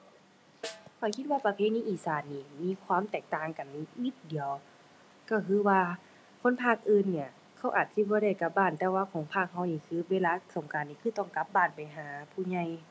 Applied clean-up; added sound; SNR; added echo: none; Snare drum; 19 dB; none.